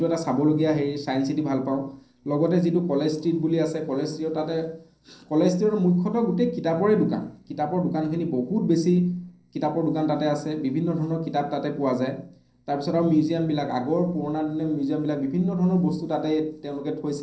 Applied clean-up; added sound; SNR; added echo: neural separator model SepFormer DNS4.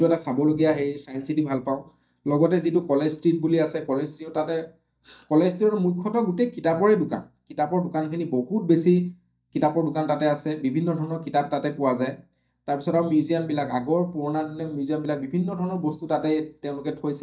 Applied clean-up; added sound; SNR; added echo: neural mask model DeepFilterNet 3.